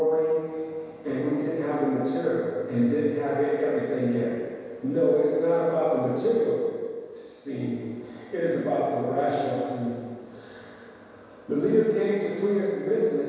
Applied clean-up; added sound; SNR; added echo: none; none; none; reverberation time 1.9 s.